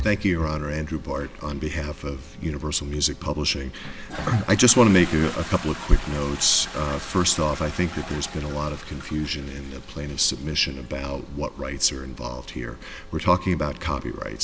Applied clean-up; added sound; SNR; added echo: none; Toilet flush; 14 dB; none.